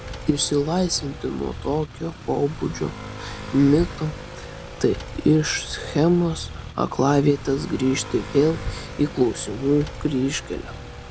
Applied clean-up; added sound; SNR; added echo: none; Motorcycle / Accelerating, revving, vroom; 12 dB; none.